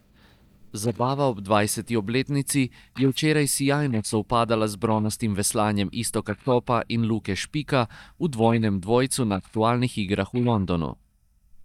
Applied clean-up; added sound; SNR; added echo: neural mask model DeepFilterNet 3.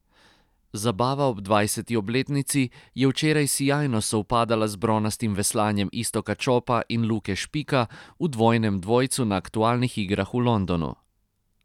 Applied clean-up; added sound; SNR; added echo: none; none; none; none.